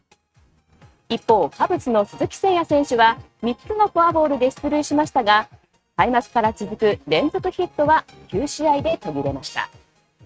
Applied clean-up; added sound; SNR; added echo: neural mask model RNNoise.